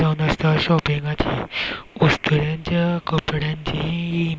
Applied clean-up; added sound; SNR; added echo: none; none; none; none.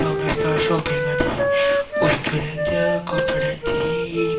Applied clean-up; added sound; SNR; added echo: none; Wind instrument, woodwind instrument; -2 dB; reverberation time 1.0 s.